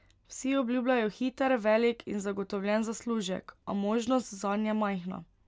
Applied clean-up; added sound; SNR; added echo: none; none; none; none.